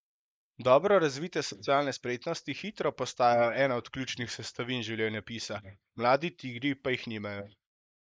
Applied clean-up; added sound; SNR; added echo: neural mask model Resemble Enhance denoiser.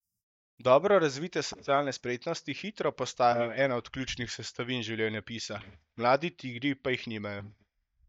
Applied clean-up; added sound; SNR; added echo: neural mask model DeepFilterNet 3.